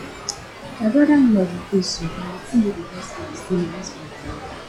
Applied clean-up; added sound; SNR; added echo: classical method log-MMSE.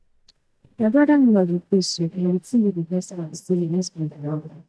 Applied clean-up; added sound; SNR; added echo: neural mask model DeepFilterNet 3.